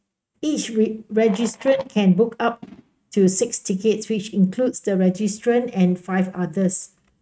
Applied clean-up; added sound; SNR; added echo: neural mask model RNNoise.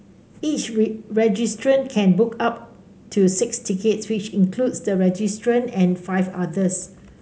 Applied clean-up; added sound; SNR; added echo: none; none; none; none.